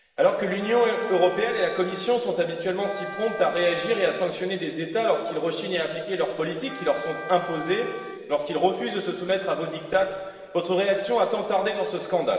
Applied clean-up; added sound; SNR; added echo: none; Wind instrument, woodwind instrument; 13 dB; reverberation time 1.6 s.